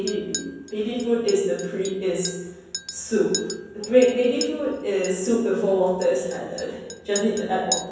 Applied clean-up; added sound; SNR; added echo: none; Chink, clink; 12 dB; reverberation time 1.1 s.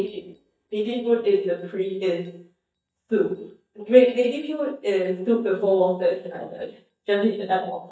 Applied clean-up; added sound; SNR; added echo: neural mask model DeepFilterNet 3.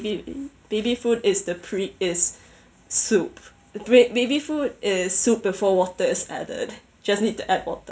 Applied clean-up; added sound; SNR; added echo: none; none; none; none.